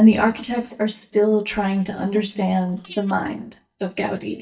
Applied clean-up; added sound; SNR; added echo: neural mask model DeepFilterNet 3.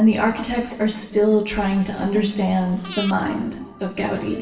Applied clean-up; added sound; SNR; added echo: none; Breathing; 17 dB; reverberation time 1.0 s.